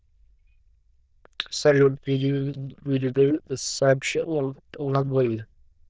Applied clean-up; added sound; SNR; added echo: neural diffusion model UNIVERSE++.